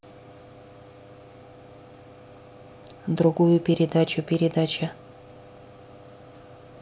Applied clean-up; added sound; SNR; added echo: none; none; none; none.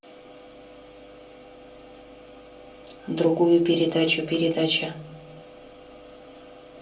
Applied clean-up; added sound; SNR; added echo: none; none; none; reverberation time 0.3 s.